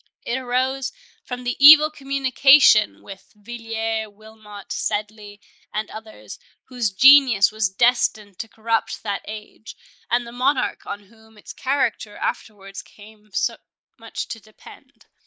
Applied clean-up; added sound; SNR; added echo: neural mask model Resemble Enhance denoiser.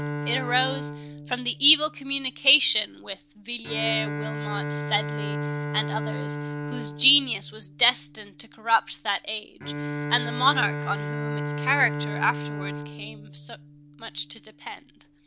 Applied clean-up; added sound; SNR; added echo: none; Bowed string instrument; 7 dB; none.